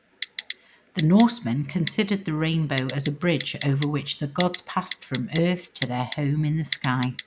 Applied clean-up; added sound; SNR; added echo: none; Typing; 12 dB; none.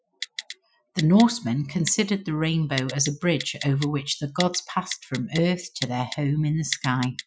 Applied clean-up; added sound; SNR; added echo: classical method Wiener filter.